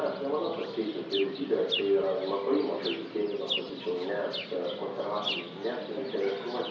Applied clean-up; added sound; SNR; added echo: none; Chirp, tweet; 8 dB; reverberation time 0.7 s.